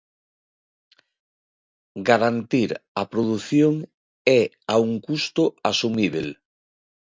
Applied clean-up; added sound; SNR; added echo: none; none; none; none.